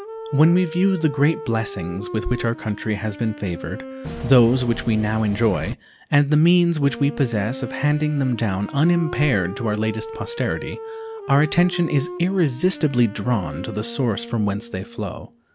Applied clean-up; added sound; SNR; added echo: none; Engine / Mechanisms + Wind instrument, woodwind instrument; 13 dB; none.